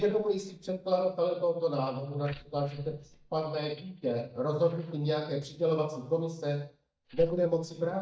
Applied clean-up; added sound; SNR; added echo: neural mask model DeepFilterNet 3.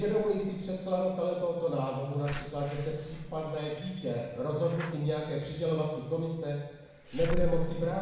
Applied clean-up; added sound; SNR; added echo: none; Slam / Alarm; 7 dB; reverberation time 1.1 s.